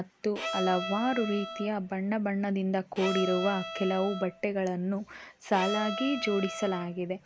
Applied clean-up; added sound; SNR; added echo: none; Bowed string instrument; 7 dB; none.